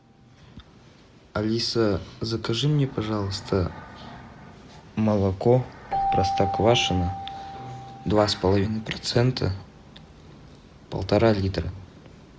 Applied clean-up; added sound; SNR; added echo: none; Keyboard (musical); 10 dB; none.